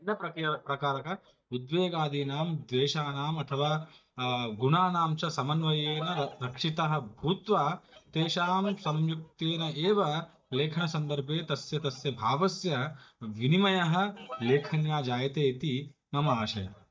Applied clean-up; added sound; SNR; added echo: neural mask model DeepFilterNet 3.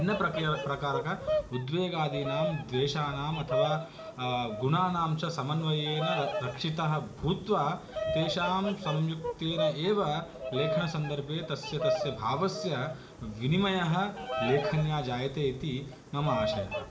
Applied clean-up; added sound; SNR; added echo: none; Bird vocalization, bird call, bird song; 5 dB; reverberation time 0.8 s.